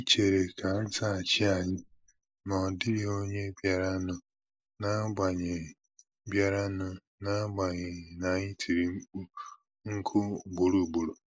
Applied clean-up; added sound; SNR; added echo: neural mask model Resemble Enhance denoiser.